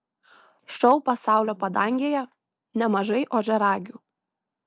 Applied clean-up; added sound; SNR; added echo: none; none; none; none.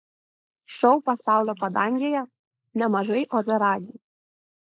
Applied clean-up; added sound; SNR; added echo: neural mask model Resemble Enhance denoiser.